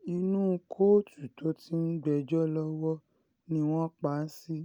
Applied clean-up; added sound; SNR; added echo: none; none; none; none.